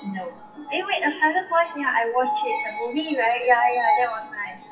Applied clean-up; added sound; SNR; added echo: classical method WPE with log-MMSE.